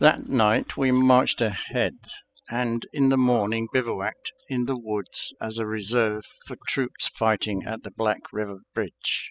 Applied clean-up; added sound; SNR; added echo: classical method spectral subtraction.